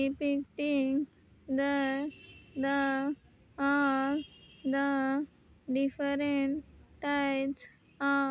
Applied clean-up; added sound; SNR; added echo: none; none; none; none.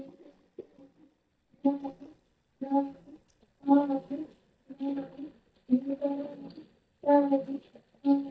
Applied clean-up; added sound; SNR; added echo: neural mask model DeepFilterNet 3.